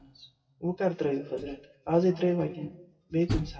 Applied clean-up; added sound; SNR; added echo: classical method WPE with log-MMSE.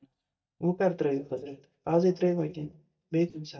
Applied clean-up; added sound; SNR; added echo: neural mask model DeepFilterNet 3.